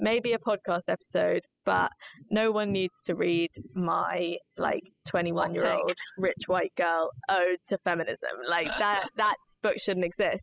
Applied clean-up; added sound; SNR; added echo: classical method spectral subtraction.